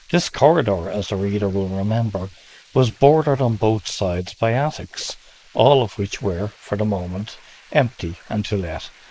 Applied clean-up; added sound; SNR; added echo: neural mask model Resemble Enhance denoiser.